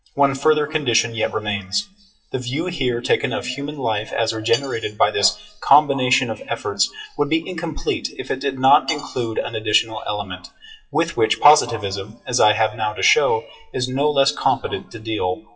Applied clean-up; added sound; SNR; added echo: classical method WPE with log-MMSE.